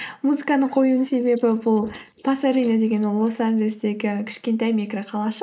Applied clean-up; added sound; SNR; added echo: neural mask model Resemble Enhance denoiser.